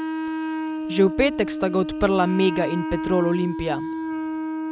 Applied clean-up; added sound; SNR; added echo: none; Wind instrument, woodwind instrument; 4 dB; none.